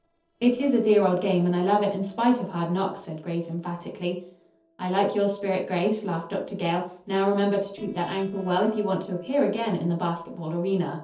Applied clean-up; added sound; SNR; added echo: neural separator model SepFormer DNS4.